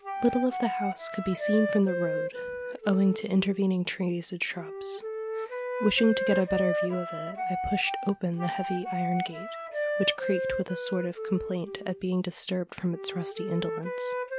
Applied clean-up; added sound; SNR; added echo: none; Wind instrument, woodwind instrument; 4 dB; none.